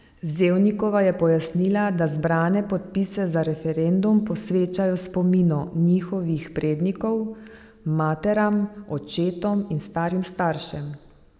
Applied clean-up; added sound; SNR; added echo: none; none; none; none.